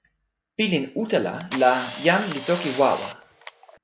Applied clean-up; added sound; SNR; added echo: none; Camera; 11 dB; none.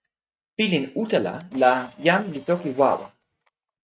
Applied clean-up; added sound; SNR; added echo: neural mask model RNNoise.